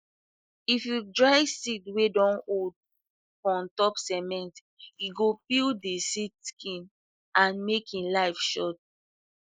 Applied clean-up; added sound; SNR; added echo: neural mask model Resemble Enhance denoiser.